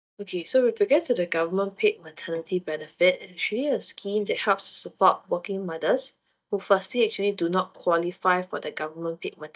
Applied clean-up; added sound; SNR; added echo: neural mask model DeepFilterNet 3.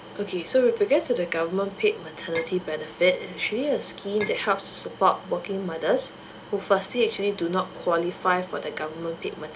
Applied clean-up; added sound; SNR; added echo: none; Chink, clink; 13 dB; none.